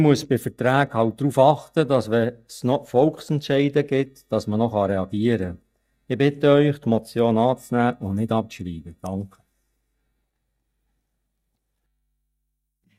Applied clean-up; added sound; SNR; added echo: neural mask model DeepFilterNet 3.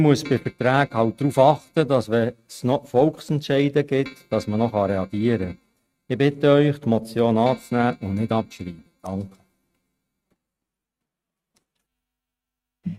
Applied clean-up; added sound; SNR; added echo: neural mask model RNNoise.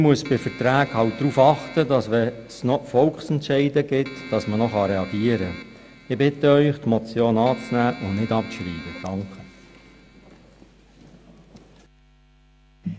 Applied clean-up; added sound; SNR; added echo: none; Keyboard (musical); 18 dB; none.